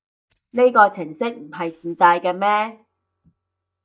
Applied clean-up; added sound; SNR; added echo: neural mask model DeepFilterNet 3.